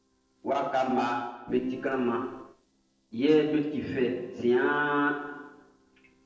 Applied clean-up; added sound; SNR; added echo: neural separator model SepFormer DNS4.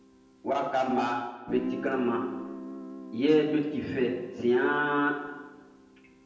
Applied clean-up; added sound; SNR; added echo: none; Guitar; 13 dB; reverberation time 0.9 s.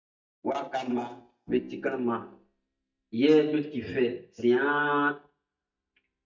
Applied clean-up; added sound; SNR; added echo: neural mask model DeepFilterNet 3.